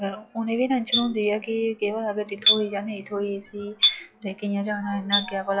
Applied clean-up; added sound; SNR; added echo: classical method log-MMSE.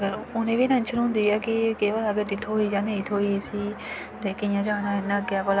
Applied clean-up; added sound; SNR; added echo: none; none; none; none.